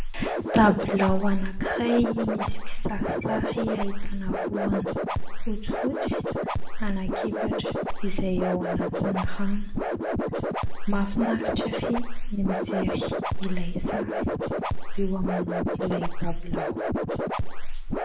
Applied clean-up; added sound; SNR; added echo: none; Scratching (performance technique); -4 dB; reverberation time 0.6 s.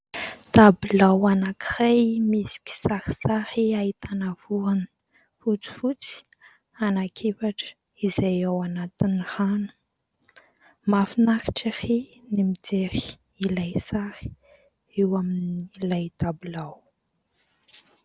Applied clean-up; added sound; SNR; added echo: none; none; none; none.